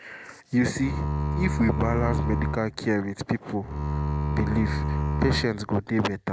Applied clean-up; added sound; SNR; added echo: none; Bowed string instrument; 0 dB; none.